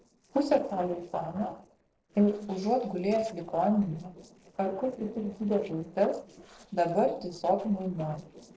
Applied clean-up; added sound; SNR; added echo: neural separator model SepFormer DNS4.